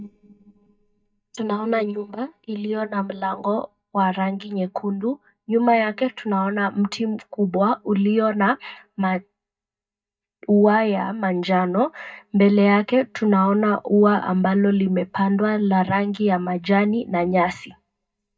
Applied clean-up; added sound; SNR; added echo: neural mask model DeepFilterNet 3.